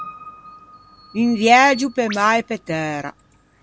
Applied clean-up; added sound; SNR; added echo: none; Piano + Bird vocalization, bird call, bird song; 20 dB; none.